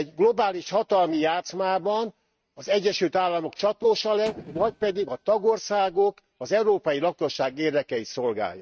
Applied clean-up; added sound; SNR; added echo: neural mask model RNNoise.